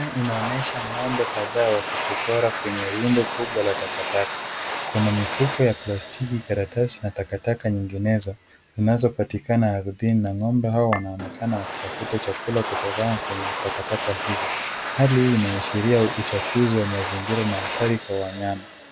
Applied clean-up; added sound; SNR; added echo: none; Chink, clink + Domestic sounds, home sounds; 7 dB; none.